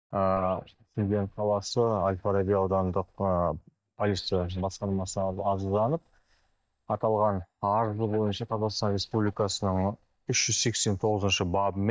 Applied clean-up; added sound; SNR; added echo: neural mask model DeepFilterNet 3.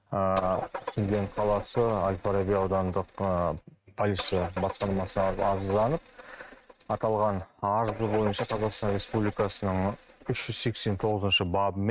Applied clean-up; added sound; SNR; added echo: neural mask model RNNoise.